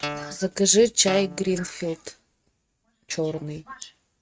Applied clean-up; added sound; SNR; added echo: neural mask model RNNoise.